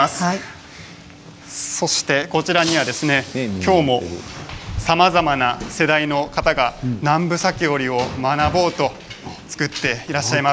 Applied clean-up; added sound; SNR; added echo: none; Shatter; 14 dB; none.